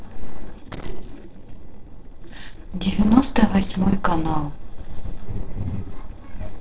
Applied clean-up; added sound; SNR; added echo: neural separator model SepFormer DNS4.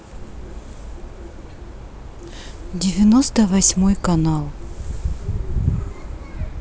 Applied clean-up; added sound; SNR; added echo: none; none; none; none.